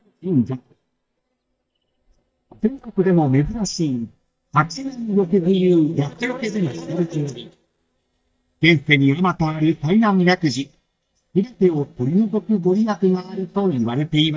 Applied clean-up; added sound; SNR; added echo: neural mask model DeepFilterNet 3.